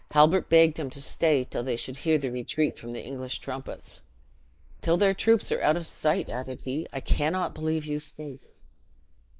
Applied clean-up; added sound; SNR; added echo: neural mask model Resemble Enhance denoiser.